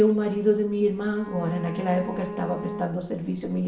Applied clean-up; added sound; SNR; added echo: none; Bowed string instrument; 11 dB; reverberation time 0.8 s.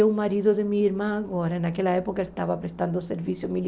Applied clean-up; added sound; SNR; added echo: none; none; none; none.